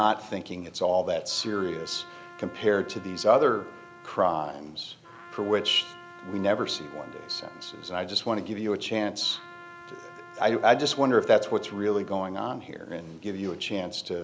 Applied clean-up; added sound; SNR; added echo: none; Trumpet; 20 dB; none.